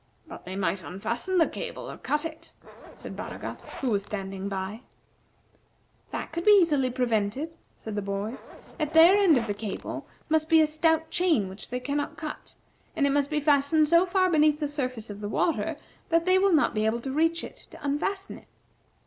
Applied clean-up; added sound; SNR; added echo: none; Zipper (clothing); 18 dB; none.